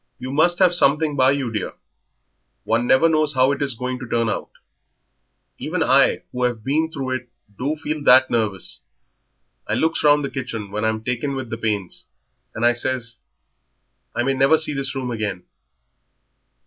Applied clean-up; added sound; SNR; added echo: none; none; none; none.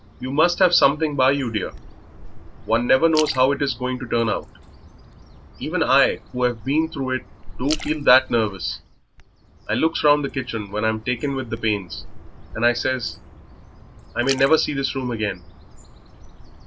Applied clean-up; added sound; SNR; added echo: none; Splash, splatter + Bird; 15 dB; none.